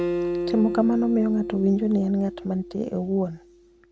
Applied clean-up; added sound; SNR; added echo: none; Acoustic guitar; 7 dB; none.